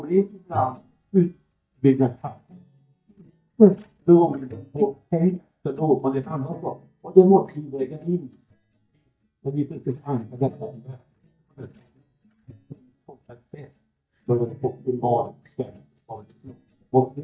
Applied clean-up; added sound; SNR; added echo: neural mask model DeepFilterNet 3.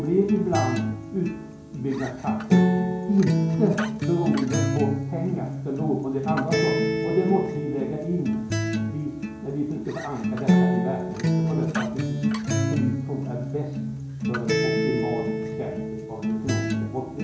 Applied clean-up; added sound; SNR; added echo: none; Acoustic guitar; -3 dB; reverberation time 0.6 s.